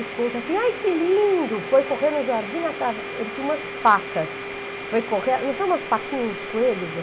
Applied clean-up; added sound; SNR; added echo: none; Domestic sounds, home sounds; 9 dB; none.